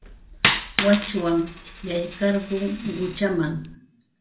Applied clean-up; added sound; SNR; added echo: none; Coin (dropping); 5 dB; reverberation time 0.4 s.